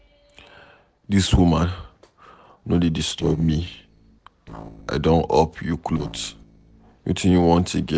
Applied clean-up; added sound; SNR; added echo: neural separator model SepFormer DNS4.